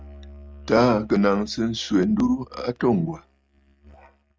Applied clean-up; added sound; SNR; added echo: neural mask model RNNoise.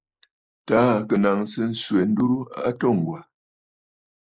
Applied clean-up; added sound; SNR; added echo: neural mask model Resemble Enhance denoiser.